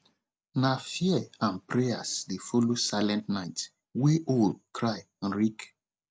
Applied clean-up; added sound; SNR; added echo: none; none; none; none.